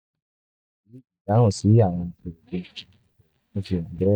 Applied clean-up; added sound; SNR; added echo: neural mask model DeepFilterNet 3.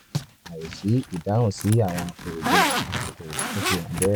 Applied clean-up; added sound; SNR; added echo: none; Zipper (clothing); 2 dB; none.